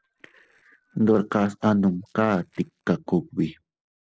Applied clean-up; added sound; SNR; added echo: neural separator model SepFormer DNS4.